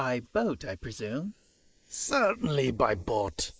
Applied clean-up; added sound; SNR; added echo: neural mask model Resemble Enhance denoiser.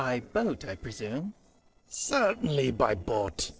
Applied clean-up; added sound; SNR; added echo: neural separator model SepFormer DNS4.